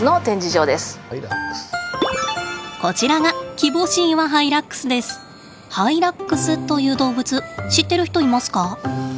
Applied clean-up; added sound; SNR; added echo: none; none; none; none.